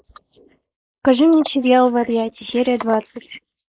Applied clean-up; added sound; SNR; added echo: neural mask model Resemble Enhance denoiser.